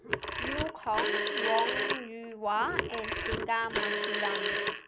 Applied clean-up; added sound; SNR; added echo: none; Telephone; -3 dB; none.